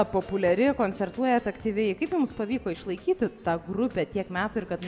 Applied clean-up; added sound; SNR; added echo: none; none; none; none.